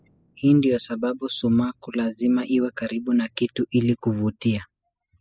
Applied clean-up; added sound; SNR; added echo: classical method spectral subtraction.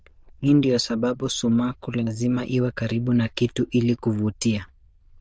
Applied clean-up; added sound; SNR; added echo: neural diffusion model UNIVERSE++.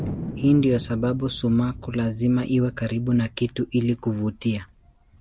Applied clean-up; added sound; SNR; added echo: none; Thunder; 14 dB; none.